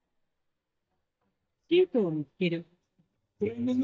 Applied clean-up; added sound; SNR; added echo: neural mask model DeepFilterNet 3.